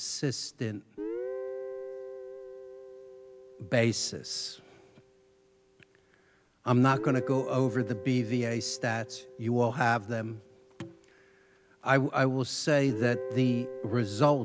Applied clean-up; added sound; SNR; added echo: none; Guitar; 12 dB; none.